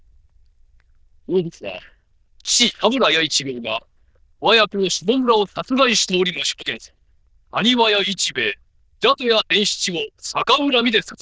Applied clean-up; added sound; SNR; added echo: neural diffusion model UNIVERSE++.